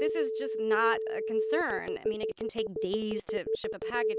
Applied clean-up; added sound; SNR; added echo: none; Telephone; -3 dB; none.